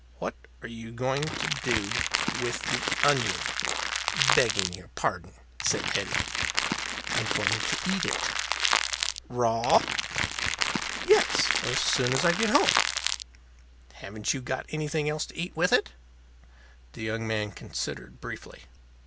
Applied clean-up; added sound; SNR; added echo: none; Crackle; -2 dB; none.